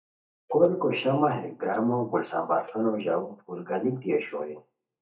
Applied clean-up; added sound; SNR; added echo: neural mask model DeepFilterNet 3.